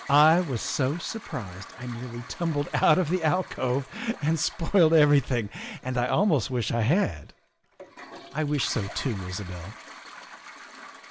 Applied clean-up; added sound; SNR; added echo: none; Toilet flush; 19 dB; none.